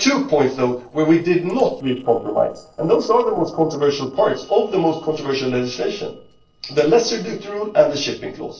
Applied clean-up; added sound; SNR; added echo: neural separator model SepFormer DNS4.